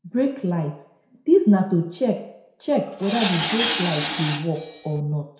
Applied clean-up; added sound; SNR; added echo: none; Tools; 5 dB; reverberation time 0.6 s.